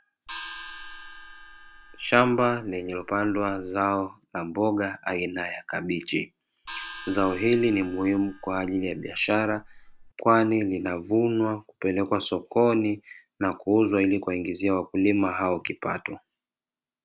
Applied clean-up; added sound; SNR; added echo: none; Gong; 17 dB; none.